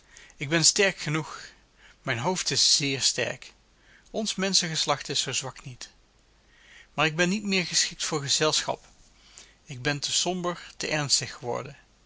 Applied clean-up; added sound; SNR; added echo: none; none; none; none.